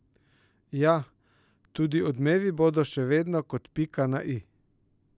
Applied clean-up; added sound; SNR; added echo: none; none; none; none.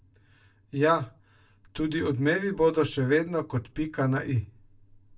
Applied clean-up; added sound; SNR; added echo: none; none; none; reverberation time 0.2 s.